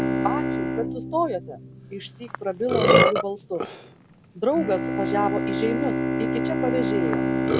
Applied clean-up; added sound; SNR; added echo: none; Burping, eructation + Bowed string instrument; -3 dB; none.